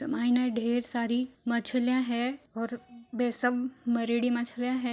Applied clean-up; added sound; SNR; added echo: none; none; none; none.